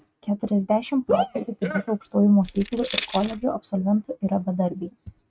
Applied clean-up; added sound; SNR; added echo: neural mask model RNNoise.